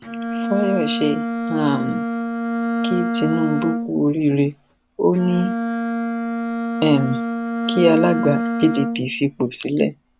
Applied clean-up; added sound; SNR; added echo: none; Bowed string instrument; 3 dB; none.